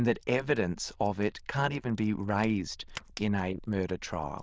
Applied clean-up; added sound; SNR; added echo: neural diffusion model UNIVERSE++.